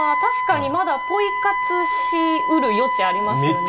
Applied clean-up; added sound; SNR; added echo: none; Wind instrument, woodwind instrument; 0 dB; reverberation time 2.1 s.